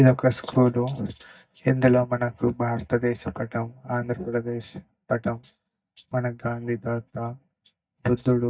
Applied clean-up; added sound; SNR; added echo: neural mask model DeepFilterNet 3.